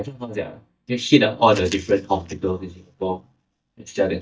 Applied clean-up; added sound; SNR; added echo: neural mask model DeepFilterNet 3.